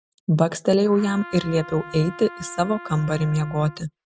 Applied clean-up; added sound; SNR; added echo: none; Trumpet; 17 dB; none.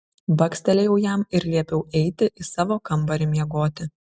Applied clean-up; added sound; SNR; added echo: none; none; none; none.